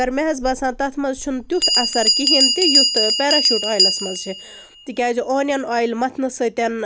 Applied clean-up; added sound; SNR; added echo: none; Bell; 0 dB; none.